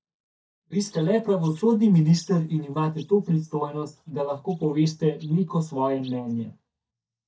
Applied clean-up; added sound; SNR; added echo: neural mask model DeepFilterNet 3.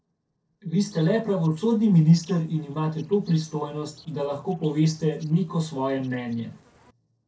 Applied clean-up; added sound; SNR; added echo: neural separator model SepFormer DNS4.